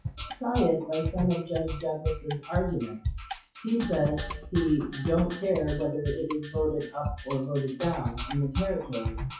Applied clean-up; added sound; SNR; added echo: classical method WPE with log-MMSE.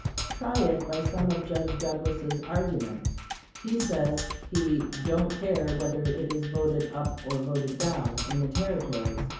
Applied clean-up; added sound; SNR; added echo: none; Percussion; 5 dB; reverberation time 0.7 s.